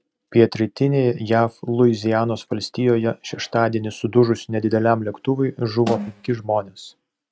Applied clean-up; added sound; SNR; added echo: neural mask model RNNoise.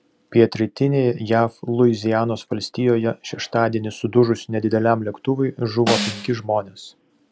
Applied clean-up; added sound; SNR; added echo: none; Snare drum; 7 dB; none.